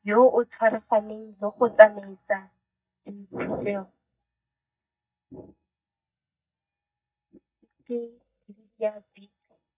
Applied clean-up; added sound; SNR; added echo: neural mask model DeepFilterNet 3.